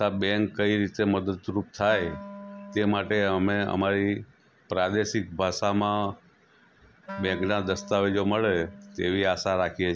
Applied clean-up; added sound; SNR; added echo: none; Wind instrument, woodwind instrument; 16 dB; none.